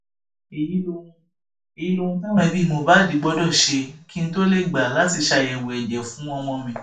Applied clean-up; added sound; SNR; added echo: none; none; none; reverberation time 0.3 s.